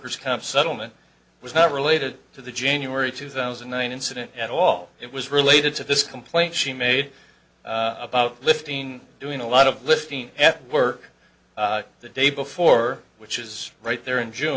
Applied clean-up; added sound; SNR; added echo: none; none; none; none.